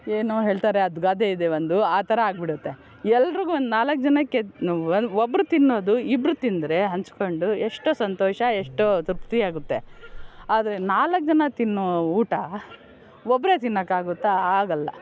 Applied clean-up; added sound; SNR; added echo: none; Buzz; 16 dB; none.